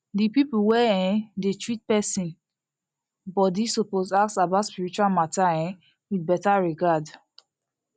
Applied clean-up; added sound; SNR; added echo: none; none; none; none.